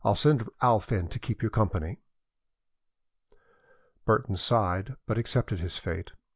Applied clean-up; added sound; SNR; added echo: none; none; none; none.